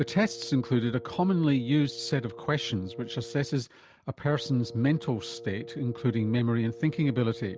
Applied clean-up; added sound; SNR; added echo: none; Wind instrument, woodwind instrument; 16 dB; none.